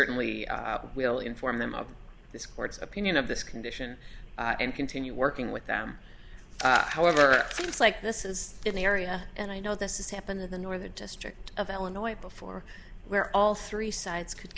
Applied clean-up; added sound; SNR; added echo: none; none; none; none.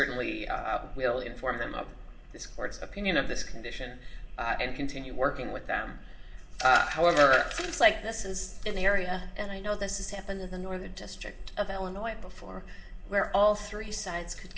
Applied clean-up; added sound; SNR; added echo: none; none; none; reverberation time 1.3 s.